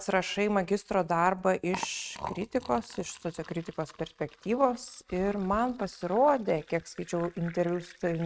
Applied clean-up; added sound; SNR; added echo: neural mask model RNNoise.